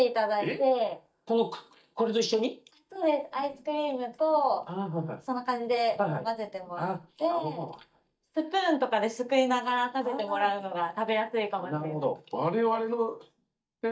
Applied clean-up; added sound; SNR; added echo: neural mask model DeepFilterNet 3.